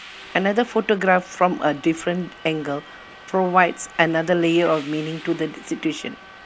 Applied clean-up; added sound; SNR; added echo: none; Subway, metro, underground; 19 dB; none.